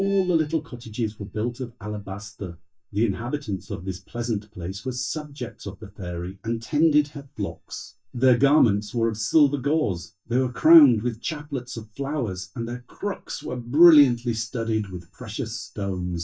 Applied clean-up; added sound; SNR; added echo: neural mask model DeepFilterNet 3.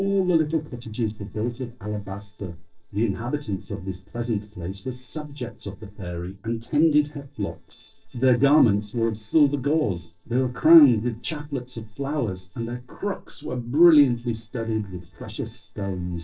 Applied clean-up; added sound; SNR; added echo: neural separator model SepFormer DNS4.